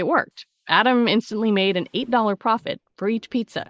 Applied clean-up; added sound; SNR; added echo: neural mask model Resemble Enhance denoiser.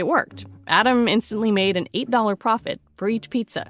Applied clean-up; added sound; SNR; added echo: none; none; none; none.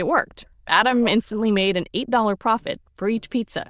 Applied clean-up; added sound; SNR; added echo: neural diffusion model UNIVERSE++.